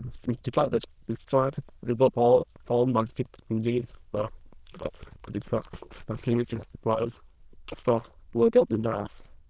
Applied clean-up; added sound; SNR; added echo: neural diffusion model UNIVERSE++.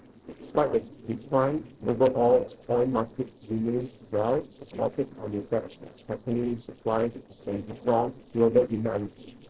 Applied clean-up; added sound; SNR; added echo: neural separator model SepFormer DNS4.